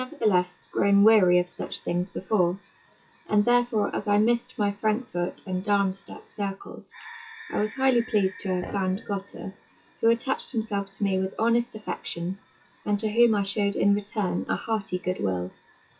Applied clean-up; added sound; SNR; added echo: classical method WPE with log-MMSE.